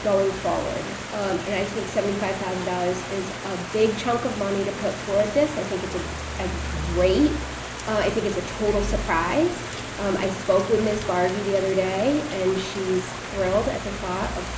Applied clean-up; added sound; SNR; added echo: none; Stream; 10 dB; none.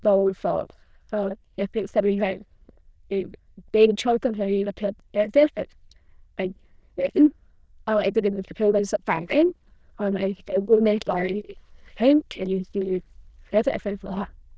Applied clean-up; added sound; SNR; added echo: neural diffusion model UNIVERSE++.